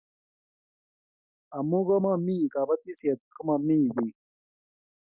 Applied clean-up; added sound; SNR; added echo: none; none; none; none.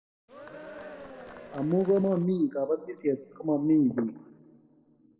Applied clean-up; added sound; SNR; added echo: none; Cheering; 16 dB; reverberation time 1.5 s.